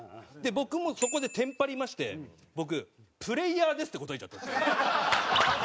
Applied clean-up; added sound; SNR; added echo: none; Bicycle bell; 14 dB; none.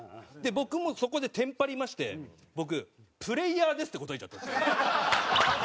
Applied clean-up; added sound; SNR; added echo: none; none; none; none.